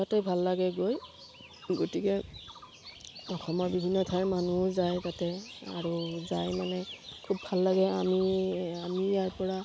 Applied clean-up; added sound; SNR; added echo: none; none; none; none.